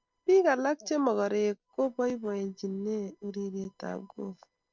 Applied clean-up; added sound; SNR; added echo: neural separator model SepFormer DNS4.